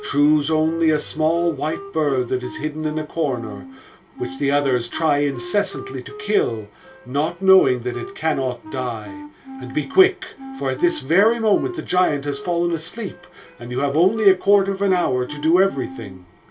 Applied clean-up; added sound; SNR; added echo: none; Wind instrument, woodwind instrument; 15 dB; reverberation time 0.2 s.